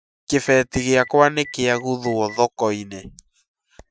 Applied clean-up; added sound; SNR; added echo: classical method Wiener filter.